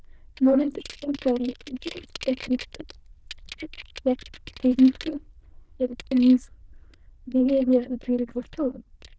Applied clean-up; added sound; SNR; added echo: neural diffusion model UNIVERSE++.